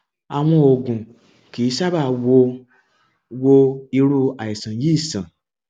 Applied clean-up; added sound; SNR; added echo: none; none; none; none.